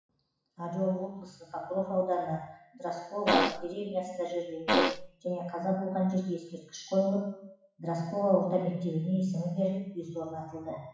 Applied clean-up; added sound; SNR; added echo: classical method WPE with log-MMSE.